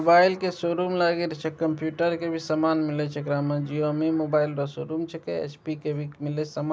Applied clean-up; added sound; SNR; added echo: none; none; none; none.